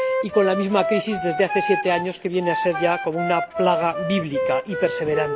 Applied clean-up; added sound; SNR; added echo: none; Wind instrument, woodwind instrument; 3 dB; none.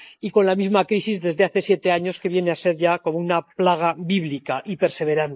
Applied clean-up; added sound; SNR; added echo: neural mask model Resemble Enhance denoiser.